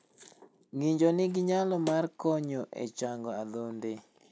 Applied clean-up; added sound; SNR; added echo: none; none; none; none.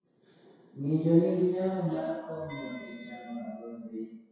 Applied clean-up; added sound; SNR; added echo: classical method WPE with log-MMSE.